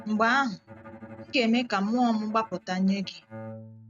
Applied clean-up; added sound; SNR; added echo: neural mask model RNNoise.